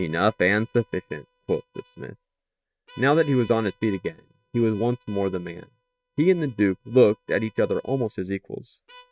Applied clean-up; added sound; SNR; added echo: neural mask model RNNoise.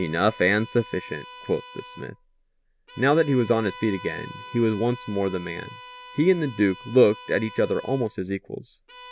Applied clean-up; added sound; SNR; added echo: none; Bowed string instrument; 18 dB; none.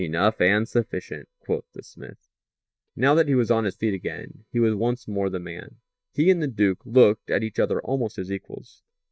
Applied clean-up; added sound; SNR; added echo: neural mask model DeepFilterNet 3.